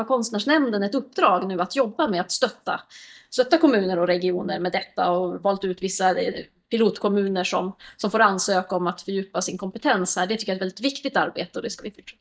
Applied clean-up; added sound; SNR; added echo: neural mask model DeepFilterNet 3.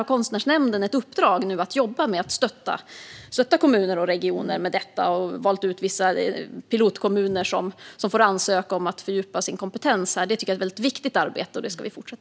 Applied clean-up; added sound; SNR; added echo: none; none; none; none.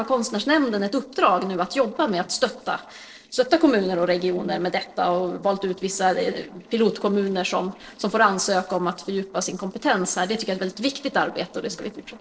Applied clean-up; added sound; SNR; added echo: neural separator model SepFormer DNS4.